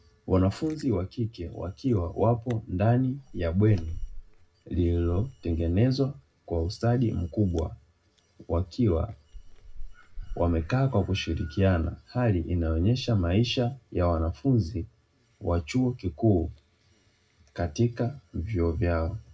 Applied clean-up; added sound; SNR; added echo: none; Chewing, mastication; 19 dB; reverberation time 0.2 s.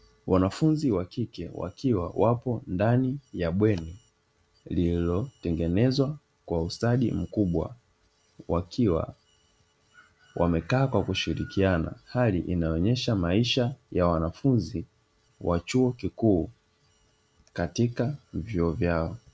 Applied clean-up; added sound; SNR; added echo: none; none; none; none.